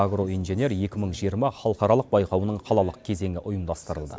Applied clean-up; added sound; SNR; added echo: none; none; none; none.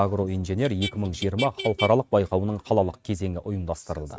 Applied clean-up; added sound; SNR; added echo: neural mask model RNNoise.